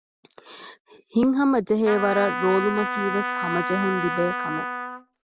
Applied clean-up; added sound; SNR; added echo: none; Trumpet; 4 dB; none.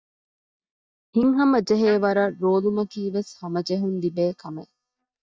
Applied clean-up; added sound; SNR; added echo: neural mask model DeepFilterNet 3.